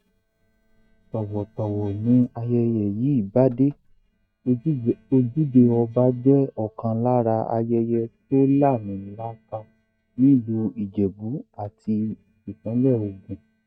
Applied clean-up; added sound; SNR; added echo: neural mask model DeepFilterNet 3.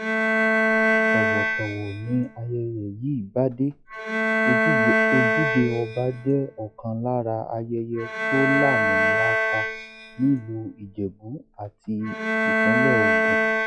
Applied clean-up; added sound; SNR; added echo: classical method log-MMSE.